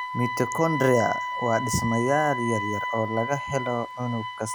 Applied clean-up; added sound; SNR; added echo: none; Wind instrument, woodwind instrument; 5 dB; none.